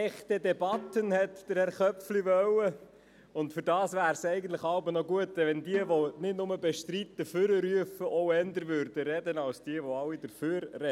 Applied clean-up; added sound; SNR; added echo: none; Snare drum; 20 dB; none.